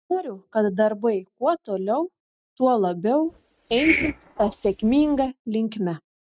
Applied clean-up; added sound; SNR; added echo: neural mask model RNNoise.